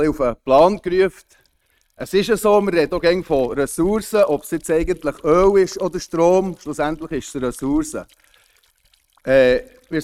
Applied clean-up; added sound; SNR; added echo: neural mask model RNNoise.